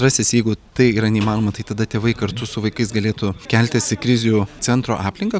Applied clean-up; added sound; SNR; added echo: none; none; none; none.